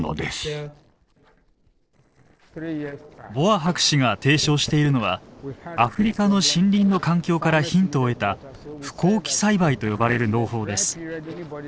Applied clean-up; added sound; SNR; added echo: neural separator model SepFormer DNS4.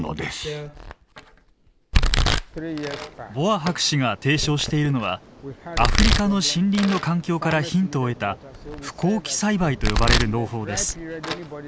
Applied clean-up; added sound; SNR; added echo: none; Domestic sounds, home sounds; 2 dB; none.